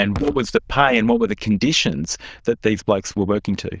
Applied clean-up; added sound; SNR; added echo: neural diffusion model UNIVERSE++.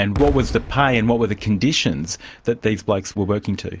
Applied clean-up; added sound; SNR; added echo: none; Explosion; 12 dB; none.